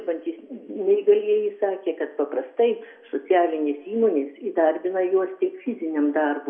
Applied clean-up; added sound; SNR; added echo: none; none; none; reverberation time 1.8 s.